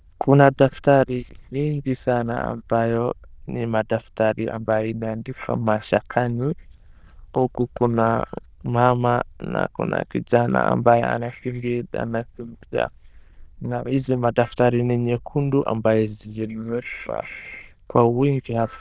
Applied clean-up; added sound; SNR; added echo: neural diffusion model UNIVERSE++.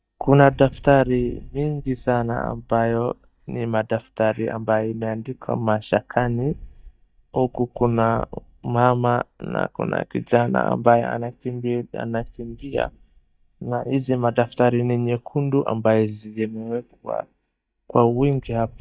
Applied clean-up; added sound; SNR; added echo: neural mask model DeepFilterNet 3.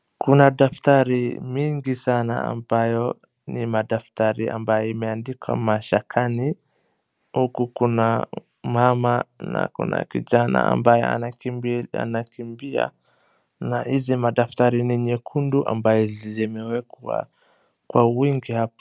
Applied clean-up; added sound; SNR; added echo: none; none; none; none.